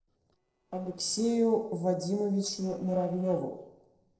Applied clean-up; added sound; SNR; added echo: neural separator model SepFormer DNS4.